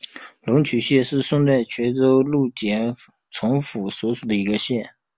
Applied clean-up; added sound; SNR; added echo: none; none; none; none.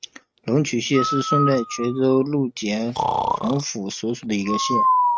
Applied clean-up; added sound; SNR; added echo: neural mask model RNNoise.